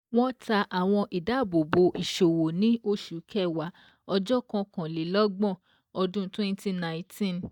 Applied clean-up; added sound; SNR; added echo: neural mask model DeepFilterNet 3.